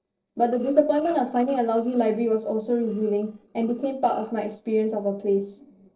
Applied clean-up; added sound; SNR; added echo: neural separator model SepFormer DNS4.